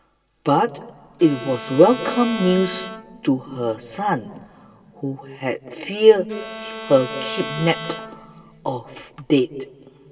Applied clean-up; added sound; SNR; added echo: none; Bowed string instrument; 13 dB; reverberation time 2.8 s.